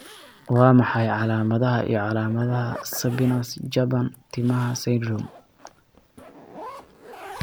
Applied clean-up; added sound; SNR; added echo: none; Zipper (clothing) + Chink, clink; 20 dB; none.